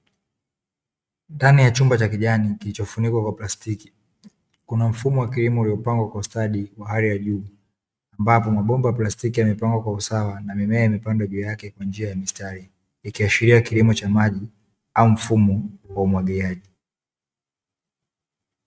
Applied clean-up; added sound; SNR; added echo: neural mask model RNNoise.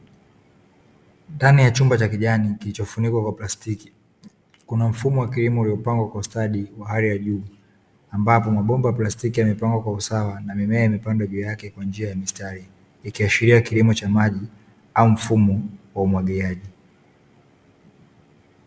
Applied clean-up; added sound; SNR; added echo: none; none; none; none.